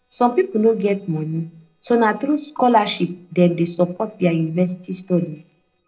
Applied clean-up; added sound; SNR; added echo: neural separator model SepFormer DNS4.